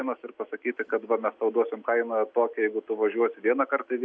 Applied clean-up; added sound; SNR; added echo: none; none; none; none.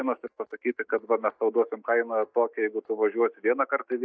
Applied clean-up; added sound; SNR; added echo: neural mask model DeepFilterNet 3.